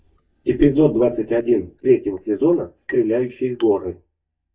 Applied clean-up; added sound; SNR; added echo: neural mask model DeepFilterNet 3.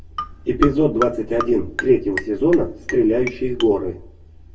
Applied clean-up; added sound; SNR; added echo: none; Marimba, xylophone; 11 dB; reverberation time 0.1 s.